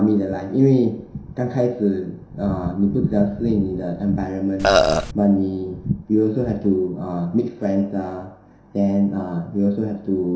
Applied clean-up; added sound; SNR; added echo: none; Burping, eructation; -4 dB; reverberation time 0.6 s.